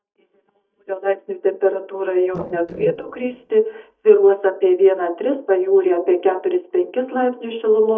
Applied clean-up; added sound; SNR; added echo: neural mask model DeepFilterNet 3.